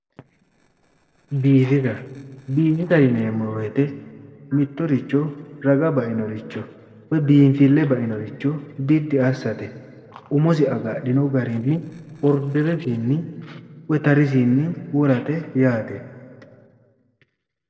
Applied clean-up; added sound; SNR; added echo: neural separator model SepFormer DNS4.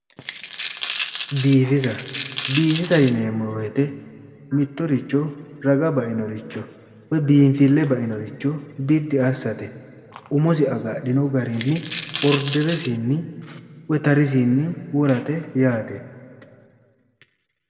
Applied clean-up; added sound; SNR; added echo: none; Coin (dropping); 1 dB; reverberation time 2.0 s.